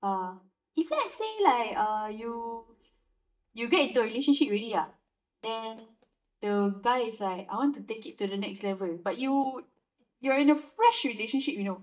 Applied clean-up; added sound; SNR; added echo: neural mask model DeepFilterNet 3.